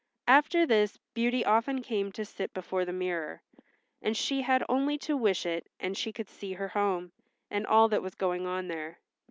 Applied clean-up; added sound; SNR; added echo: none; none; none; none.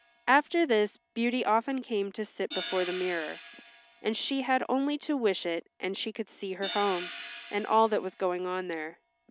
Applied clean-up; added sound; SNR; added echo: none; Hi-hat; 11 dB; none.